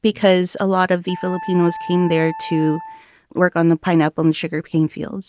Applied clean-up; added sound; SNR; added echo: none; Wind instrument, woodwind instrument; 15 dB; none.